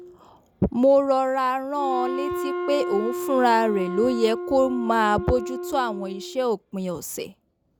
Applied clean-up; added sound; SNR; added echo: none; Wind instrument, woodwind instrument; 8 dB; none.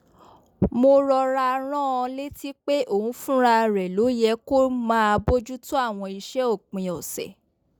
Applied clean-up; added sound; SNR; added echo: none; none; none; none.